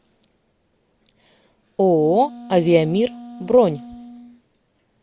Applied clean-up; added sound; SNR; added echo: none; Wind instrument, woodwind instrument; 17 dB; none.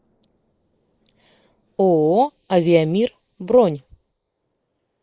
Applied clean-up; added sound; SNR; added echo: neural mask model Resemble Enhance denoiser.